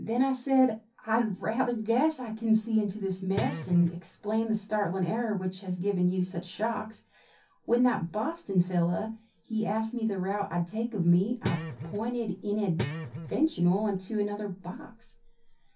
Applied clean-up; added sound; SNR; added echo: none; Guitar; 8 dB; reverberation time 0.3 s.